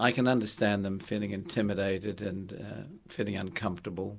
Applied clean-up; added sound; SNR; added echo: none; none; none; none.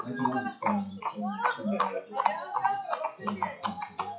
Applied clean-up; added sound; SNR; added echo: classical method WPE with log-MMSE.